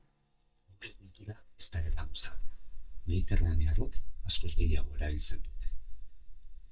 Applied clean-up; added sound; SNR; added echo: neural mask model DeepFilterNet 3.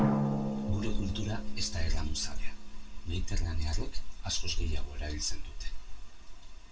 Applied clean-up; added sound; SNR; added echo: none; Drum; 8 dB; reverberation time 0.2 s.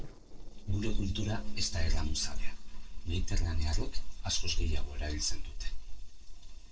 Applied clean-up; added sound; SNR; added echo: neural separator model SepFormer DNS4.